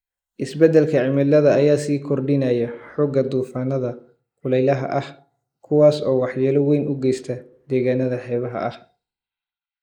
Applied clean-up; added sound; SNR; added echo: neural mask model Resemble Enhance denoiser.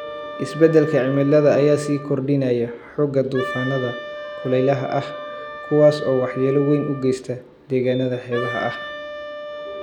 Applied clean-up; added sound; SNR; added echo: none; Wind instrument, woodwind instrument; 13 dB; none.